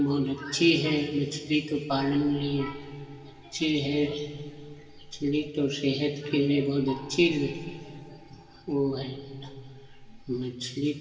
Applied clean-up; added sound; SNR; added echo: none; Gong; 18 dB; reverberation time 2.2 s.